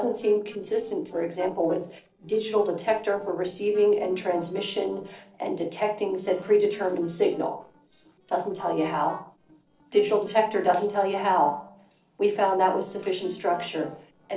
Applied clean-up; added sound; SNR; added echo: neural separator model SepFormer DNS4.